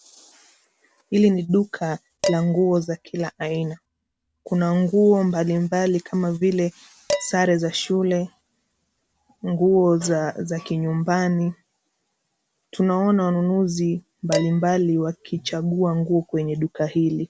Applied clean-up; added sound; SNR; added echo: none; Dishes, pots, and pans; 12 dB; none.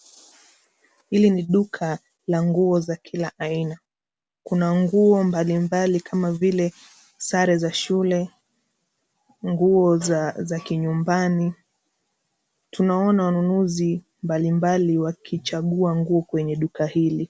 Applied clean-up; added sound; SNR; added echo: none; none; none; none.